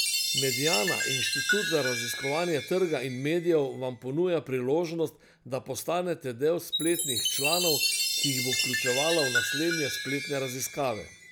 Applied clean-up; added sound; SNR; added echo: none; Chime; 2 dB; none.